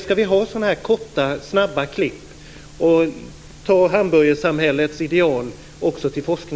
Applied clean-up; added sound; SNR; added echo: none; none; none; none.